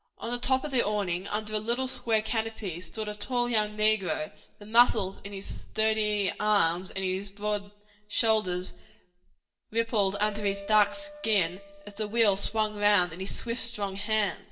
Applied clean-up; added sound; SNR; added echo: none; Wind instrument, woodwind instrument; 16 dB; reverberation time 0.7 s.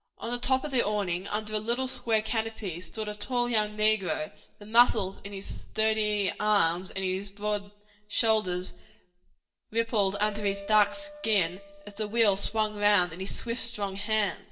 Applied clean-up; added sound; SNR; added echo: neural separator model SepFormer DNS4.